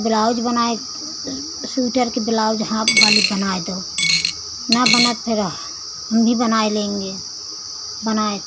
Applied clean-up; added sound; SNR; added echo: none; Coin (dropping); -1 dB; none.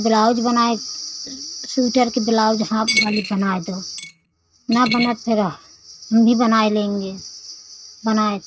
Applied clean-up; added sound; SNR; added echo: neural mask model RNNoise.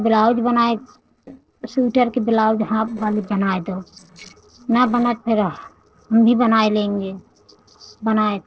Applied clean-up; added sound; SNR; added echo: neural separator model SepFormer DNS4.